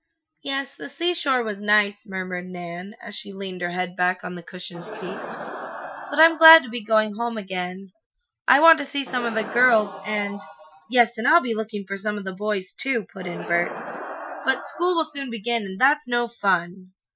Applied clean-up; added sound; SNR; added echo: classical method Wiener filter.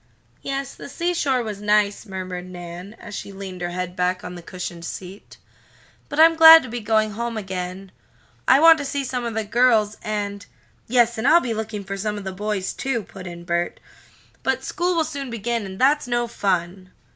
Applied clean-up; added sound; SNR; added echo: none; none; none; none.